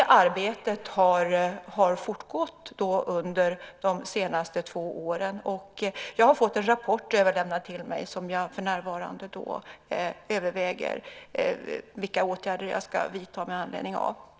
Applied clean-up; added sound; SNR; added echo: none; none; none; none.